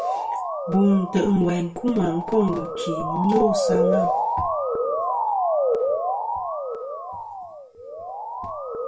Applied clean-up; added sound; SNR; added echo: none; Motor vehicle (road) / Siren; 0 dB; reverberation time 0.2 s.